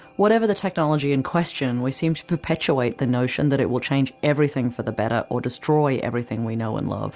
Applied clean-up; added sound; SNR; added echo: none; none; none; none.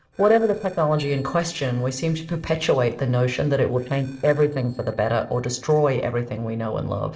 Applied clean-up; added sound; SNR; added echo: neural separator model SepFormer DNS4.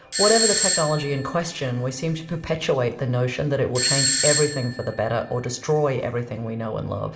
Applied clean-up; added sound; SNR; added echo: none; Doorbell; 1 dB; reverberation time 2.6 s.